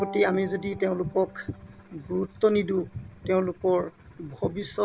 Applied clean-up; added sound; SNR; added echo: none; Bowed string instrument; 18 dB; none.